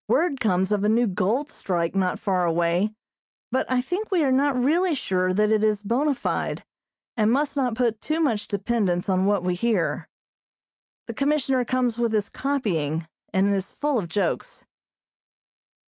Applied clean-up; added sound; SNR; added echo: none; none; none; none.